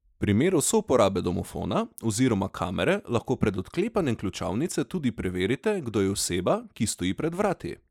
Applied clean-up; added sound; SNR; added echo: neural mask model Resemble Enhance denoiser.